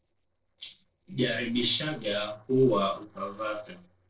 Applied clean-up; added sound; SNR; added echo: neural separator model SepFormer DNS4.